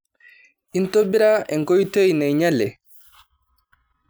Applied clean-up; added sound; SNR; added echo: none; none; none; none.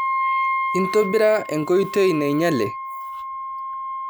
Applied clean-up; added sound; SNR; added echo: none; Wind instrument, woodwind instrument; 4 dB; none.